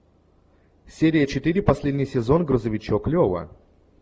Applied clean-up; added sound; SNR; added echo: none; none; none; none.